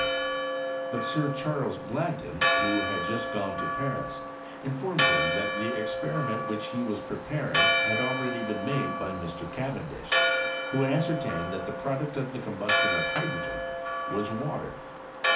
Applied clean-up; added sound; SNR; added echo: none; Church bell; -3 dB; reverberation time 0.4 s.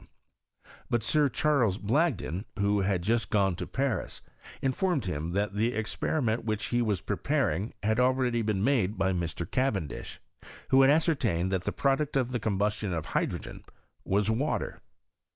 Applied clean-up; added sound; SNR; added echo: none; none; none; none.